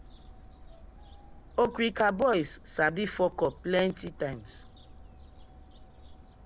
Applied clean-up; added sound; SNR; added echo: none; Fowl; 18 dB; none.